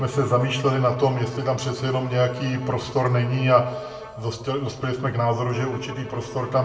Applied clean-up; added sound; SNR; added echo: none; Bowed string instrument; 16 dB; reverberation time 0.7 s.